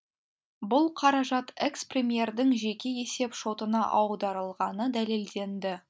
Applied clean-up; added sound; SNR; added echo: none; none; none; none.